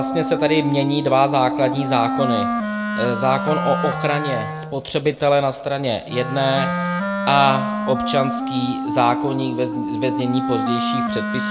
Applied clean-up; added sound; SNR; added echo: none; Wind instrument, woodwind instrument; 3 dB; reverberation time 1.6 s.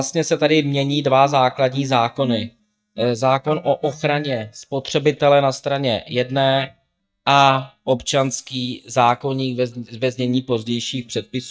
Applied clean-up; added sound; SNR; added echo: neural mask model DeepFilterNet 3.